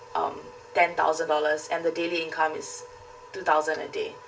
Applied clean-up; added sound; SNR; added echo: none; none; none; reverberation time 0.2 s.